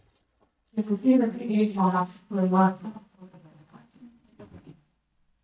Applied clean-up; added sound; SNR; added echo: neural mask model DeepFilterNet 3.